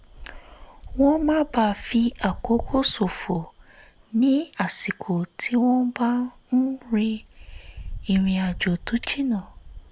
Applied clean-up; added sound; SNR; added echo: none; Wind; 16 dB; none.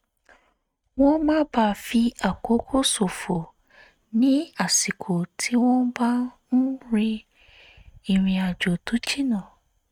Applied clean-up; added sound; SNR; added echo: neural mask model RNNoise.